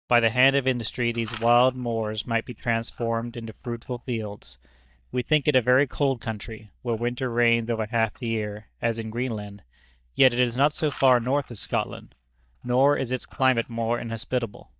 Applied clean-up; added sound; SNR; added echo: neural mask model DeepFilterNet 3.